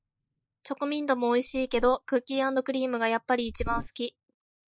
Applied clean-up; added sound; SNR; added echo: neural mask model Resemble Enhance denoiser.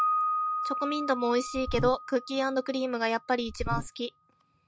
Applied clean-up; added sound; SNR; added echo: none; Buzz + Piano; 3 dB; none.